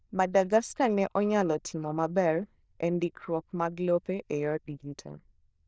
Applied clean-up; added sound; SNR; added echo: neural diffusion model UNIVERSE++.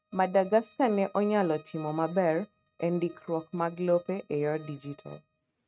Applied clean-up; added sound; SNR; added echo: neural mask model RNNoise.